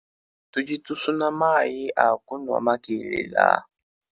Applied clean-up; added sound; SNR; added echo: none; none; none; none.